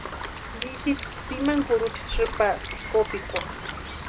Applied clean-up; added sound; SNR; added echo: none; Wind instrument, woodwind instrument + Rain; 5 dB; none.